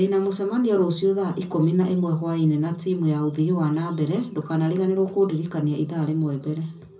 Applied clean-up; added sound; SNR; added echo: none; none; none; reverberation time 0.4 s.